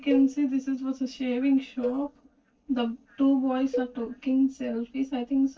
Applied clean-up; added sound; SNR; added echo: neural separator model SepFormer DNS4.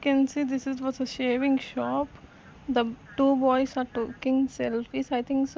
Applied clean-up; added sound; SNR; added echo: none; none; none; none.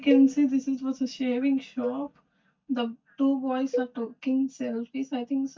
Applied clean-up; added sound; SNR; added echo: neural mask model DeepFilterNet 3.